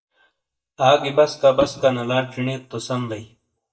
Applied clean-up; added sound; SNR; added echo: neural mask model DeepFilterNet 3.